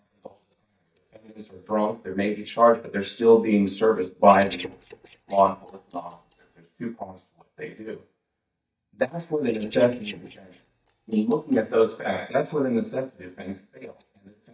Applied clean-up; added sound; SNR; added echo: neural mask model DeepFilterNet 3.